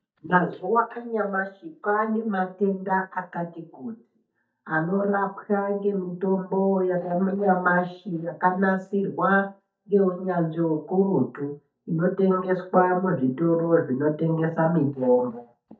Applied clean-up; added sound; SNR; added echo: neural mask model DeepFilterNet 3.